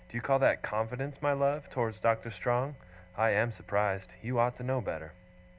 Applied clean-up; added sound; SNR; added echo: none; none; none; none.